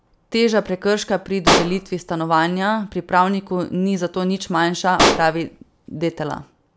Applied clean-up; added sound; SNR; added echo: none; Explosion; 2 dB; none.